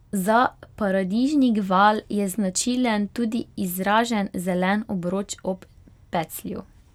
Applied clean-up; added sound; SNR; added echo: none; none; none; none.